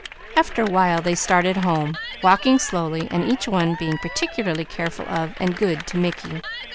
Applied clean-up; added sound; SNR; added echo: none; Cheering / Clapping; 13 dB; none.